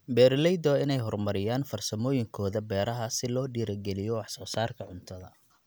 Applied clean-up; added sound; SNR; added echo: none; none; none; none.